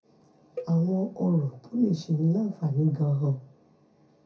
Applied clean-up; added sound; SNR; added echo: none; Cowbell; 18 dB; reverberation time 0.3 s.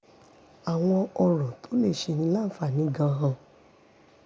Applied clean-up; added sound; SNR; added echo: none; none; none; none.